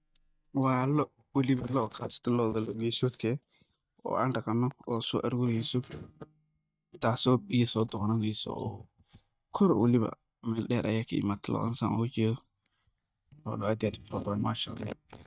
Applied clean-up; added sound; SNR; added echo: neural mask model DeepFilterNet 3.